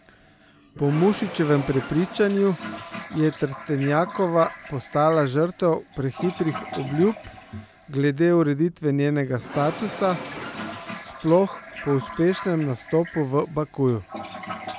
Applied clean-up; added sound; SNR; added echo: none; Toilet flush + Engine / Mechanisms; 14 dB; none.